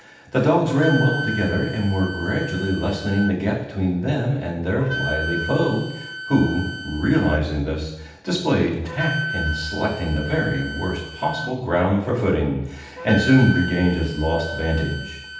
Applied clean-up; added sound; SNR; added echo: none; Wind instrument, woodwind instrument; 11 dB; reverberation time 0.8 s.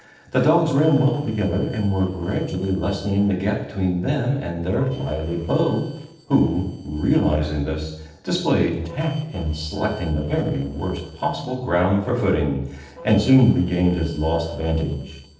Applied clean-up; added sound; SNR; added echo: neural separator model SepFormer DNS4.